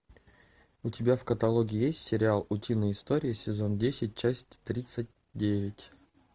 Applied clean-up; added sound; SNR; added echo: none; none; none; none.